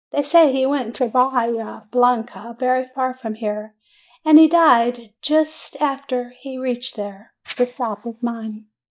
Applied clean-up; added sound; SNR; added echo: neural mask model DeepFilterNet 3.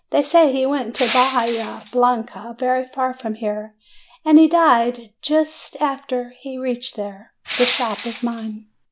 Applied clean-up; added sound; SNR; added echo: none; Crushing; 11 dB; none.